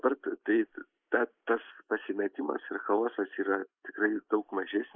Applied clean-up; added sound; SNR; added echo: neural mask model Resemble Enhance denoiser.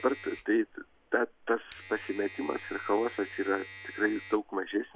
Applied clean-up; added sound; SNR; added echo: none; Domestic sounds, home sounds; 16 dB; none.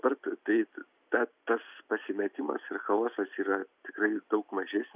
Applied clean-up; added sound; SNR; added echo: none; none; none; none.